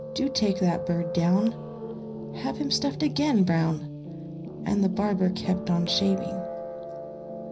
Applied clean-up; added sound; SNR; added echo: none; Piano; 8 dB; reverberation time 0.5 s.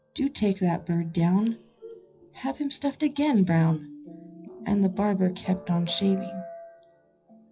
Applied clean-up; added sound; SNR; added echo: classical method WPE with log-MMSE.